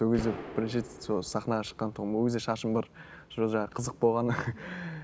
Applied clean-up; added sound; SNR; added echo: none; Gunshot, gunfire; 12 dB; none.